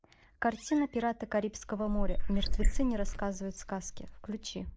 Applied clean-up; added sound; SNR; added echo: neural mask model Resemble Enhance denoiser.